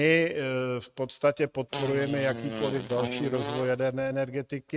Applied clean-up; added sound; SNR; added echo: neural mask model RNNoise.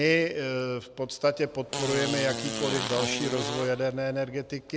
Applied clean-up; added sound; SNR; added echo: none; Fart; 5 dB; none.